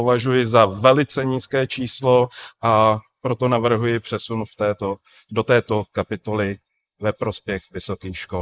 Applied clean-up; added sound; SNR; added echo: neural mask model Resemble Enhance denoiser.